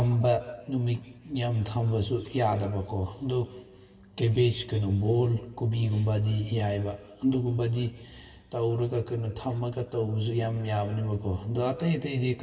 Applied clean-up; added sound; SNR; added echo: none; none; none; reverberation time 1.4 s.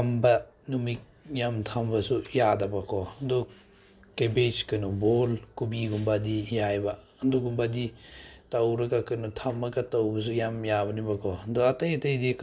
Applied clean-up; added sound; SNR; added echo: none; none; none; none.